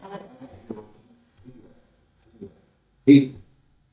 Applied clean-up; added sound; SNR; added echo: neural mask model DeepFilterNet 3.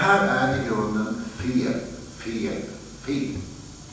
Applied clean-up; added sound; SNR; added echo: none; Bowed string instrument; 13 dB; reverberation time 1.0 s.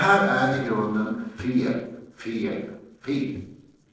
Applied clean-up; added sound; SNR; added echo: neural separator model SepFormer DNS4.